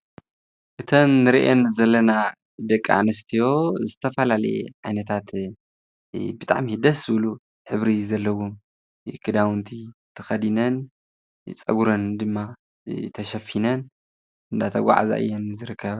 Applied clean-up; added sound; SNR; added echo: none; none; none; none.